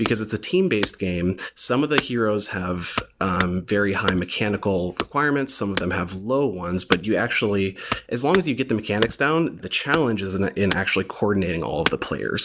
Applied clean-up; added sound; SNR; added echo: none; Wood / Domestic sounds, home sounds; 10 dB; none.